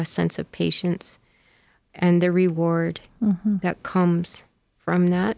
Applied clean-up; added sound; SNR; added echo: none; none; none; none.